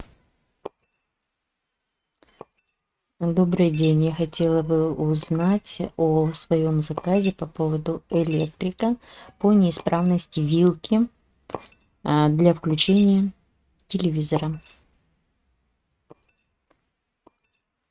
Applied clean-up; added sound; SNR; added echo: neural mask model RNNoise.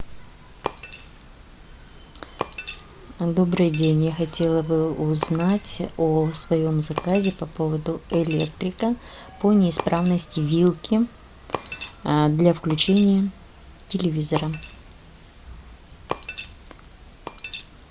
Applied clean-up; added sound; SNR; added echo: none; Shatter; 14 dB; none.